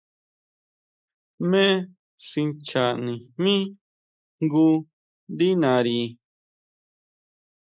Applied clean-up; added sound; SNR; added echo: neural mask model Resemble Enhance denoiser.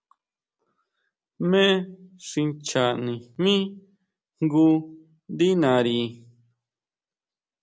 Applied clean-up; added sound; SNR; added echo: none; none; none; none.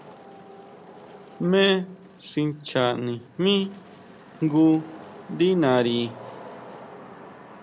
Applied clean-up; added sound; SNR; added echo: none; Wind / Rain; 19 dB; none.